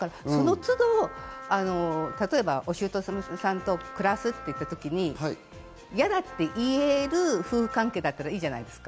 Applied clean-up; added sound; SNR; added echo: none; Wind instrument, woodwind instrument; 15 dB; none.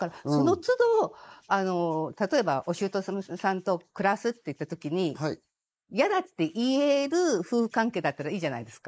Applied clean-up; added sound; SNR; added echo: neural mask model Resemble Enhance denoiser.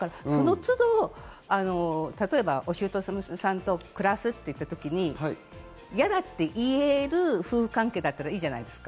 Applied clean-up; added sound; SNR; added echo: none; none; none; none.